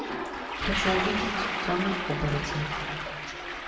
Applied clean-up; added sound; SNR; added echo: none; Toilet flush; 0 dB; reverberation time 1.9 s.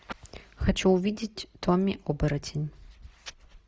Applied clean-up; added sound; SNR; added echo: none; none; none; none.